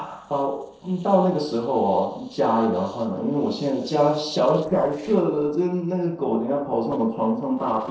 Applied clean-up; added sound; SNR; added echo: neural separator model SepFormer DNS4.